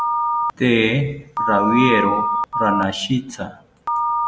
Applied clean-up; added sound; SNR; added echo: none; Telephone; 1 dB; none.